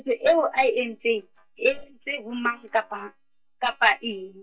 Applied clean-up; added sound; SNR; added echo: neural mask model DeepFilterNet 3.